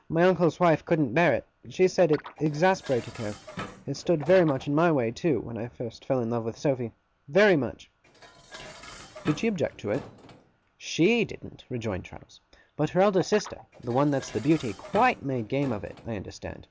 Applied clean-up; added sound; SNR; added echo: none; Dishes, pots, and pans + Guitar; 20 dB; none.